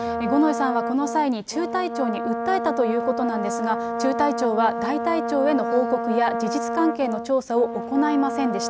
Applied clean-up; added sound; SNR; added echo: none; Brass instrument; 4 dB; none.